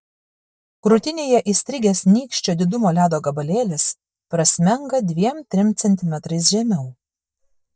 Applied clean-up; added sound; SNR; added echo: neural mask model DeepFilterNet 3.